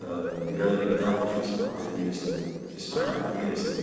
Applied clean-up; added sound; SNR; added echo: neural separator model SepFormer DNS4.